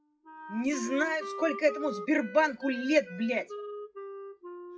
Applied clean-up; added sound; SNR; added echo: classical method WPE with log-MMSE.